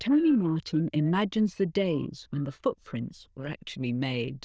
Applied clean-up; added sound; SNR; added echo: neural diffusion model UNIVERSE++.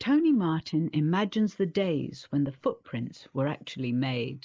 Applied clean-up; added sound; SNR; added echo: neural mask model Resemble Enhance denoiser.